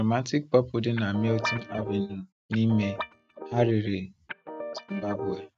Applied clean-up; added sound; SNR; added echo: neural mask model RNNoise.